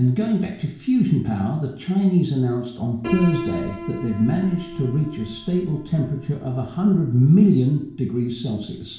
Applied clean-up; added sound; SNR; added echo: none; Piano; 15 dB; reverberation time 0.6 s.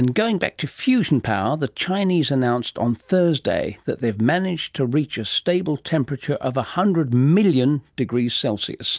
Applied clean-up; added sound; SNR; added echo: none; none; none; none.